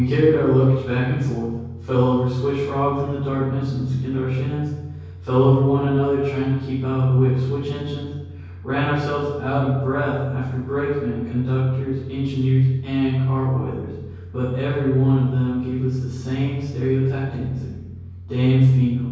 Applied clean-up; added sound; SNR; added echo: none; none; none; reverberation time 1.3 s.